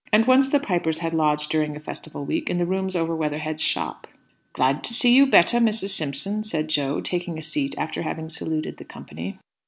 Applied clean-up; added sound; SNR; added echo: none; none; none; none.